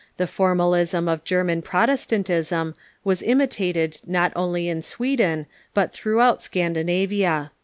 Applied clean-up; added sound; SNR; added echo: none; none; none; none.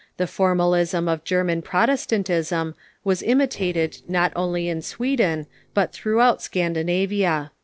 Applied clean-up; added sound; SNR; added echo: neural separator model SepFormer DNS4.